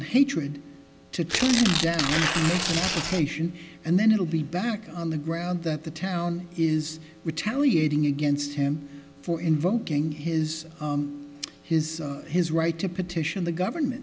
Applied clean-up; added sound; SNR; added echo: none; Tearing; 2 dB; none.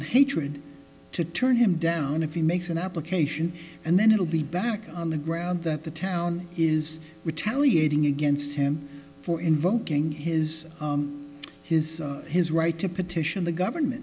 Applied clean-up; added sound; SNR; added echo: none; none; none; none.